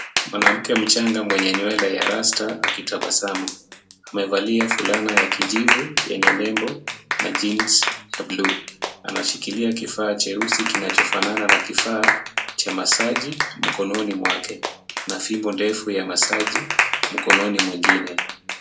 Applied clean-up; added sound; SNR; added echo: none; Clapping; 0 dB; reverberation time 0.2 s.